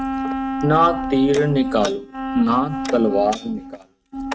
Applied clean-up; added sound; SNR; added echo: neural mask model RNNoise.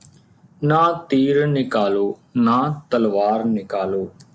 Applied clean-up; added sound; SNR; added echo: none; none; none; none.